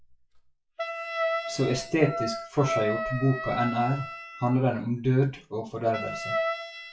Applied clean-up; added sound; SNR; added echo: classical method WPE with log-MMSE.